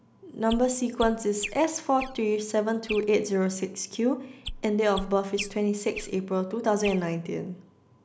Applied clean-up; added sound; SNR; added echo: none; Chirp, tweet; 14 dB; none.